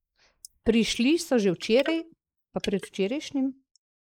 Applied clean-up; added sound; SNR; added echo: neural mask model Resemble Enhance denoiser.